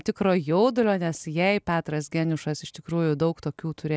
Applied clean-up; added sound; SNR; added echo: none; none; none; none.